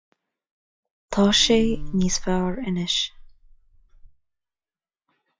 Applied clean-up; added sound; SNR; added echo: classical method log-MMSE.